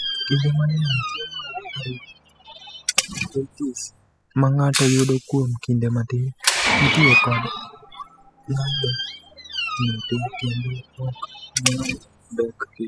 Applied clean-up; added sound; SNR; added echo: classical method spectral subtraction.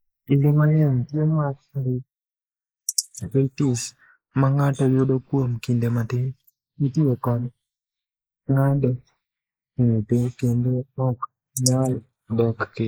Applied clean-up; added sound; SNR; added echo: neural mask model Resemble Enhance denoiser.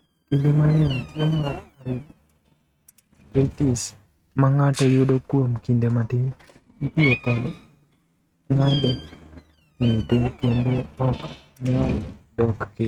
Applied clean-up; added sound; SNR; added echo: neural mask model RNNoise.